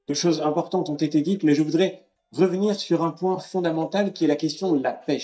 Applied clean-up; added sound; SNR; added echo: neural mask model DeepFilterNet 3.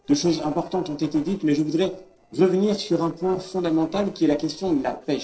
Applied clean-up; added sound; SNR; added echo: neural separator model SepFormer DNS4.